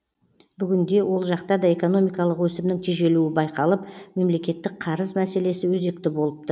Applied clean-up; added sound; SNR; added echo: none; none; none; none.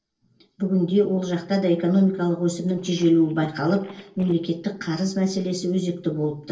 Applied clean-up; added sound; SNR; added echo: neural separator model SepFormer DNS4.